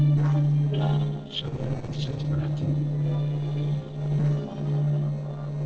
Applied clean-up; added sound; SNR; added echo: neural separator model SepFormer DNS4.